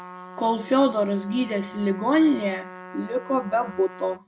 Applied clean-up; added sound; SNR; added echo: none; Trumpet; 17 dB; none.